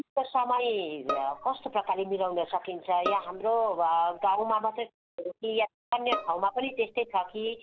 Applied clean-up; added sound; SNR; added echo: none; Bowed string instrument; 10 dB; none.